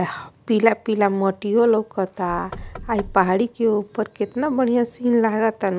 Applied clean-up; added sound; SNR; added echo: none; Knock / Wood; 15 dB; none.